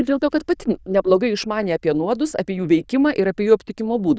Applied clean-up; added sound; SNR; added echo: neural diffusion model UNIVERSE++.